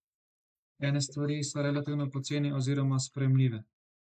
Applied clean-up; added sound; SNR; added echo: neural mask model Resemble Enhance denoiser.